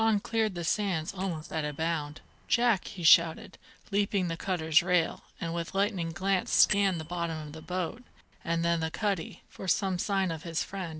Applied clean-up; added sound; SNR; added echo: neural separator model SepFormer DNS4.